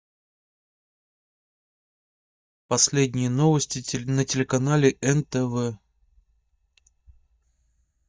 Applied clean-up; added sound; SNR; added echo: neural mask model DeepFilterNet 3.